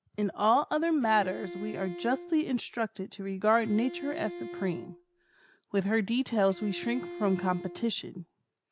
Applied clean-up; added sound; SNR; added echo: none; Bowed string instrument; 13 dB; none.